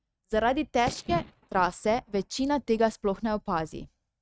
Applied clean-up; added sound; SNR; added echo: neural mask model RNNoise.